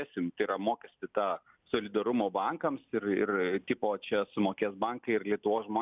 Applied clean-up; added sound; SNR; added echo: none; none; none; none.